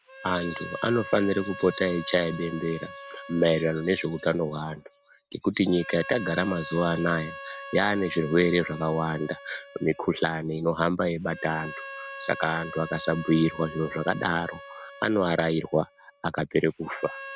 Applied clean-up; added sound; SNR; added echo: none; Harmonica; 15 dB; none.